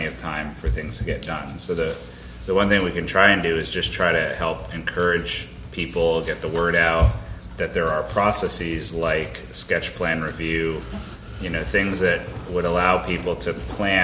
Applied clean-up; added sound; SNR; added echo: none; none; none; none.